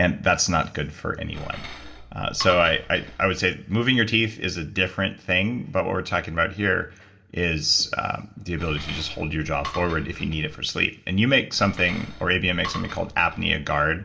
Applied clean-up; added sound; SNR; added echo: none; Cutlery, silverware / Dishes, pots, and pans; 14 dB; reverberation time 0.4 s.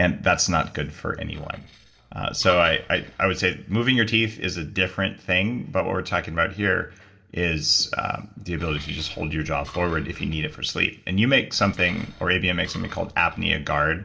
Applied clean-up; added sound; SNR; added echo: neural separator model SepFormer DNS4.